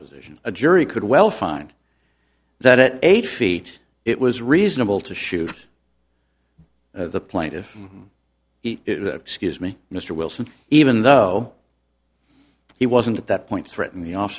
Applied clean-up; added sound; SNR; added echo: none; none; none; none.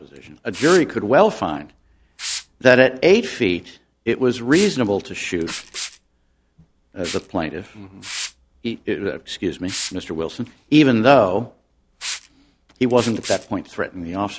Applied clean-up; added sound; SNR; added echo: none; Liquid; 16 dB; none.